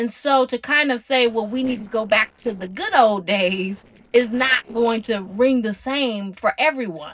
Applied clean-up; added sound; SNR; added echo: neural separator model SepFormer DNS4.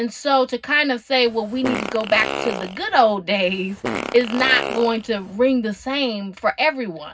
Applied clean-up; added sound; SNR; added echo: none; Fart; 8 dB; reverberation time 0.4 s.